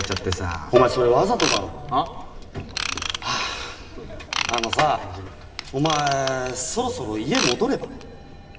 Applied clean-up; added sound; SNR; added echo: none; Ratchet, pawl / Tools; 8 dB; reverberation time 1.9 s.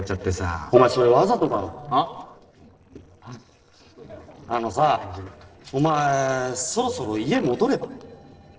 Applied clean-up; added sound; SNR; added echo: neural separator model SepFormer DNS4.